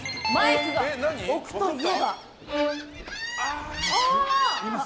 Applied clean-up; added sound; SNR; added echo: none; Gull, seagull + Bowed string instrument; 5 dB; none.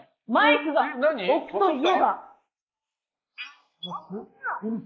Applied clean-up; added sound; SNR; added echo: neural mask model Resemble Enhance denoiser.